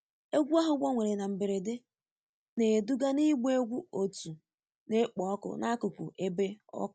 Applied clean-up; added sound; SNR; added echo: none; none; none; none.